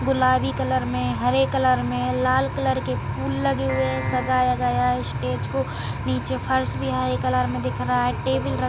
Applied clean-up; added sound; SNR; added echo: none; Piano; 11 dB; none.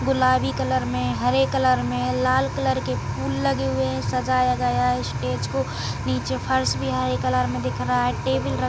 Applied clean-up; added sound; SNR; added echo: none; none; none; none.